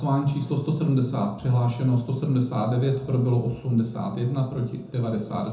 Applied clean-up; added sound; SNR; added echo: none; none; none; reverberation time 0.5 s.